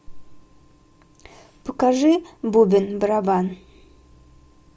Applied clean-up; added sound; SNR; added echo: none; none; none; none.